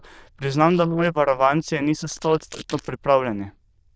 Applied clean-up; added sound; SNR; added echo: neural diffusion model UNIVERSE++.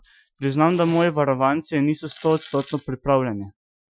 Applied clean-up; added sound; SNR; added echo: classical method Wiener filter.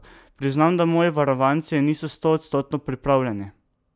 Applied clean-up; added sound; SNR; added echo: none; none; none; none.